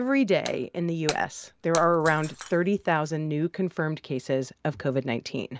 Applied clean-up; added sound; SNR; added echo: none; Shatter; 15 dB; none.